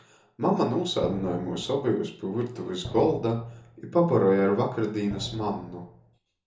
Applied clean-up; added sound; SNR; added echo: none; Drum; 14 dB; reverberation time 0.6 s.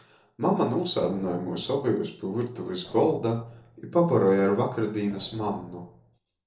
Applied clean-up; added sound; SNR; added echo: neural separator model SepFormer DNS4.